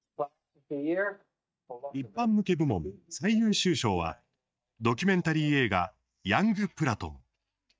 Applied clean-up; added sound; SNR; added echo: neural mask model DeepFilterNet 3.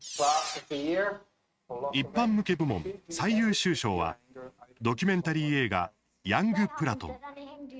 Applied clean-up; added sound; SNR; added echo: neural mask model RNNoise.